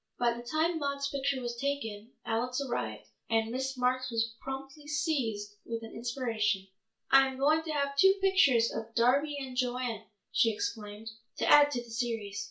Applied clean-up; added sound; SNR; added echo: none; none; none; reverberation time 0.3 s.